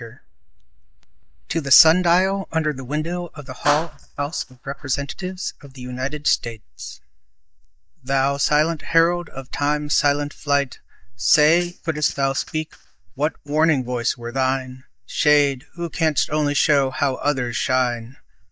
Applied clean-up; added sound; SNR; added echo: neural mask model DeepFilterNet 3.